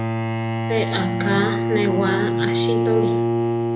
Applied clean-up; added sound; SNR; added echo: none; Bowed string instrument; -3 dB; none.